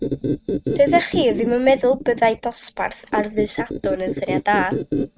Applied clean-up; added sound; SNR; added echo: neural mask model RNNoise.